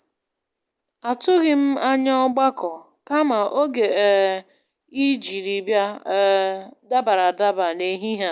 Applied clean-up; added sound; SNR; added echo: none; none; none; none.